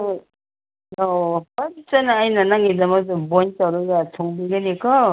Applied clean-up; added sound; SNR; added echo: none; none; none; none.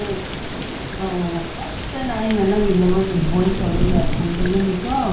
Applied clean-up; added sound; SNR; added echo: none; Thunder / Rain; 2 dB; reverberation time 0.6 s.